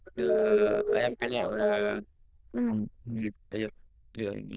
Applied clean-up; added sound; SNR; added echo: neural diffusion model UNIVERSE++.